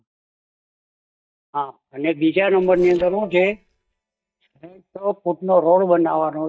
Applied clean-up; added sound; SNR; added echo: neural mask model DeepFilterNet 3.